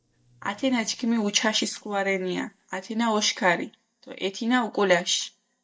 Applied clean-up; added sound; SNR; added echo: neural mask model DeepFilterNet 3.